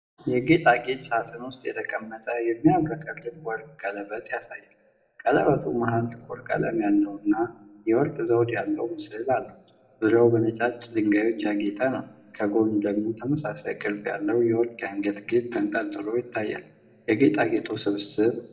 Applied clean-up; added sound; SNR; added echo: none; none; none; reverberation time 1.0 s.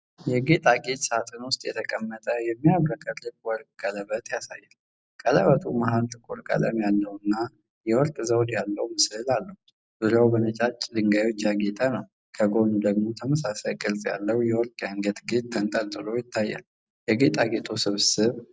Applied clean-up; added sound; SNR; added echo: none; none; none; none.